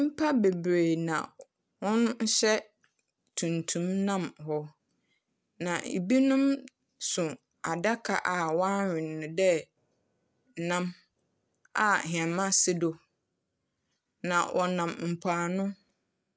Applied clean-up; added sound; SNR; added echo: none; none; none; none.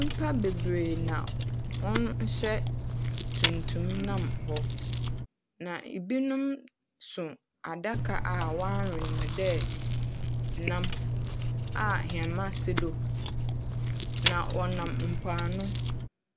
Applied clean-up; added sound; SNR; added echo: none; Chewing, mastication; -4 dB; none.